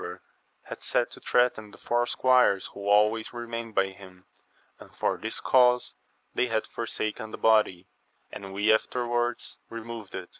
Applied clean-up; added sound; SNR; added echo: none; none; none; none.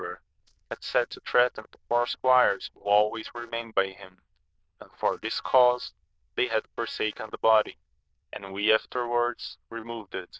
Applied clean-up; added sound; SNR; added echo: neural diffusion model UNIVERSE++.